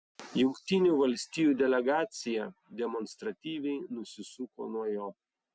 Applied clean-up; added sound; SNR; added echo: none; none; none; none.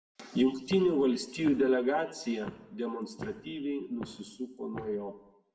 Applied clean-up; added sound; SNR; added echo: none; Walk, footsteps; 18 dB; reverberation time 0.7 s.